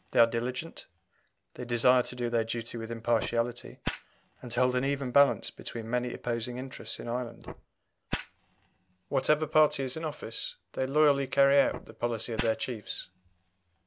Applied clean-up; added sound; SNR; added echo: none; Fire; 16 dB; none.